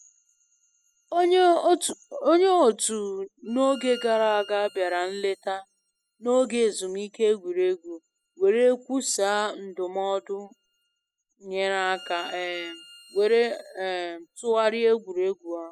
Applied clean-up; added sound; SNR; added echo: classical method spectral subtraction.